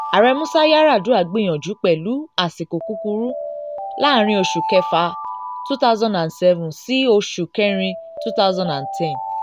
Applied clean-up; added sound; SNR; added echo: none; Alarm; 10 dB; none.